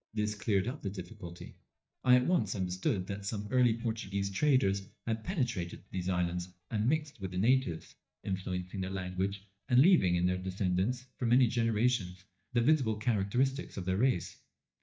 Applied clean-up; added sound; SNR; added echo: neural mask model DeepFilterNet 3.